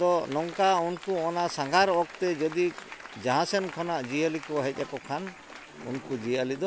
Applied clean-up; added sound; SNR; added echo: none; Applause / Crowd; 16 dB; none.